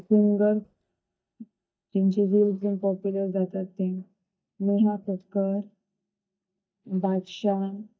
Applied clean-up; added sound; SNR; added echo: neural mask model DeepFilterNet 3.